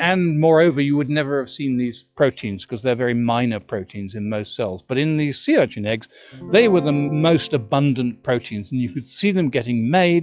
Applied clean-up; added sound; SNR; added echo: classical method log-MMSE.